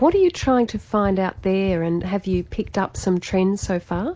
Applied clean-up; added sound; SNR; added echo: none; Run; 16 dB; none.